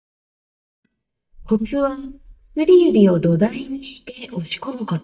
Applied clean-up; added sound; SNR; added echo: neural mask model DeepFilterNet 3.